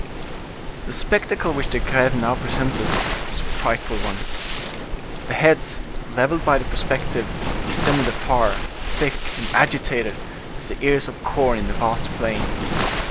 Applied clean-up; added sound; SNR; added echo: none; Waves, surf; 1 dB; none.